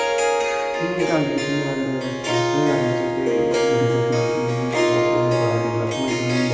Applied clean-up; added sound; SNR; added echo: none; Harp; -3 dB; reverberation time 0.8 s.